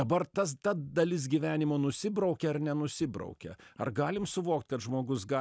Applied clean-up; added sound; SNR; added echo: none; none; none; none.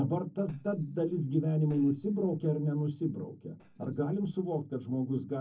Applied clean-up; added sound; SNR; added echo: neural separator model SepFormer DNS4.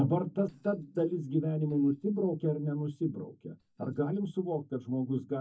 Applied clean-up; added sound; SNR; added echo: neural mask model DeepFilterNet 3.